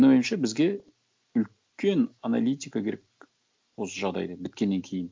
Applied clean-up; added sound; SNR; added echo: none; none; none; none.